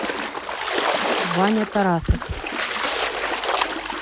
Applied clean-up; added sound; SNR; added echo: none; Splash, splatter; -1 dB; none.